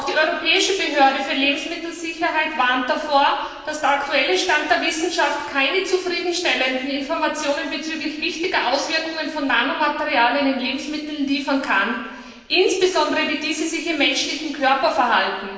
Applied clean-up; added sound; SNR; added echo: none; none; none; reverberation time 1.4 s.